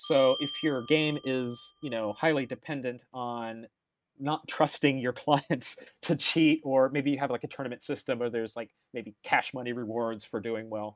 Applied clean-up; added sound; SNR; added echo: neural mask model RNNoise.